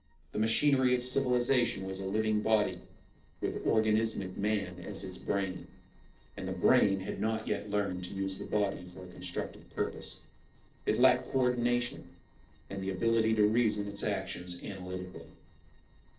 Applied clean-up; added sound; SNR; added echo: neural separator model SepFormer DNS4.